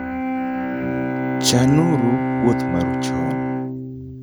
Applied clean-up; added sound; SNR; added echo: none; Bowed string instrument; -1 dB; none.